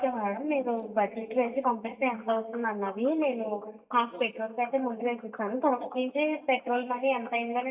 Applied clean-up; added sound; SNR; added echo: neural mask model DeepFilterNet 3.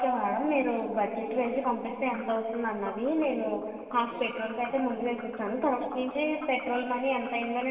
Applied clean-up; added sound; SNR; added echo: neural separator model SepFormer DNS4.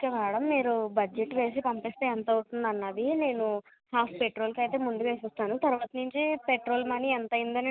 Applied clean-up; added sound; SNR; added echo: none; none; none; none.